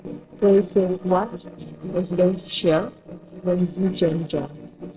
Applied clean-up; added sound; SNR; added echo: neural separator model SepFormer DNS4.